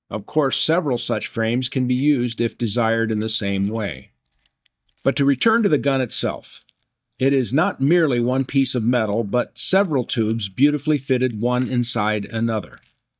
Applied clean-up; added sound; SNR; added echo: neural mask model DeepFilterNet 3.